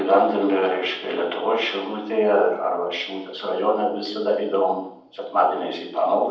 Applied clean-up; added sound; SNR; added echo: none; none; none; reverberation time 0.8 s.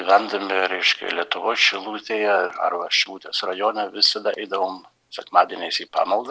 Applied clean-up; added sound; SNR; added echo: none; none; none; none.